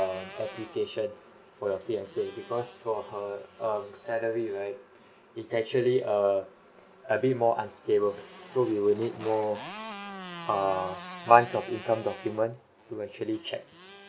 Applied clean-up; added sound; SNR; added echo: none; Motorcycle; 17 dB; none.